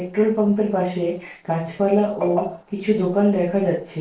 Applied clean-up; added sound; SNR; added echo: neural separator model SepFormer DNS4.